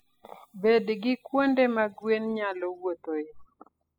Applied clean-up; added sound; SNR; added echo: classical method spectral subtraction.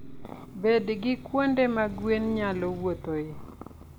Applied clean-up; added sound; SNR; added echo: none; Car passing by; 15 dB; none.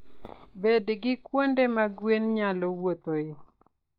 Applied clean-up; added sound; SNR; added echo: neural mask model DeepFilterNet 3.